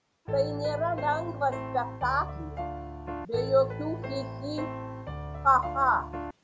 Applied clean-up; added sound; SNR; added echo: none; Piano; 6 dB; none.